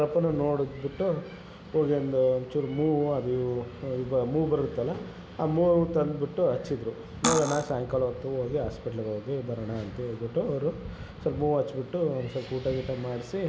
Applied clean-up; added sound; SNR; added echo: none; Cutlery, silverware; 1 dB; none.